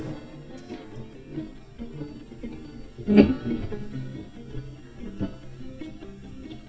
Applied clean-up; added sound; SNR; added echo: neural mask model DeepFilterNet 3.